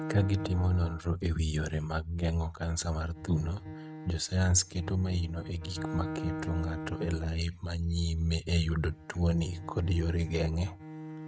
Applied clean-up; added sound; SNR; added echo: neural mask model RNNoise.